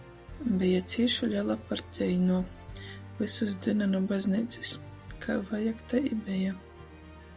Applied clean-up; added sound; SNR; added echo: none; Musical instrument; 17 dB; none.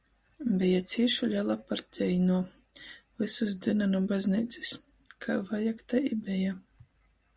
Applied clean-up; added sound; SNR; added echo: none; none; none; none.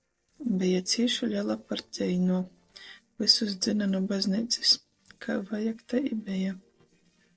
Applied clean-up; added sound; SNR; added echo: neural separator model SepFormer DNS4.